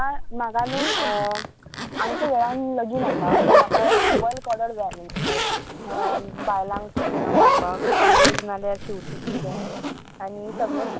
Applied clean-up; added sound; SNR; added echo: none; Zipper (clothing); -5 dB; none.